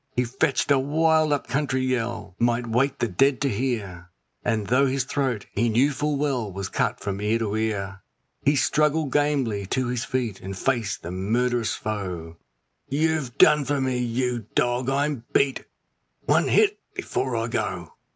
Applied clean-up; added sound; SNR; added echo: none; none; none; none.